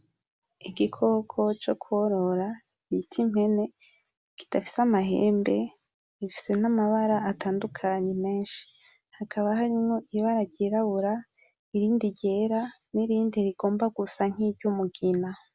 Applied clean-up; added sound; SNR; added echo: none; none; none; none.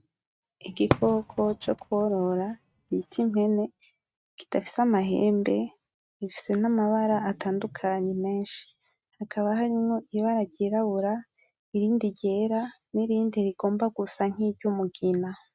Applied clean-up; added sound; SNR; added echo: neural mask model RNNoise.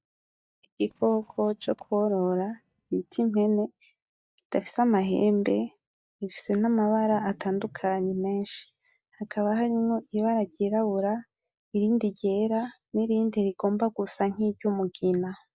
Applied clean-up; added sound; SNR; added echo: neural mask model DeepFilterNet 3.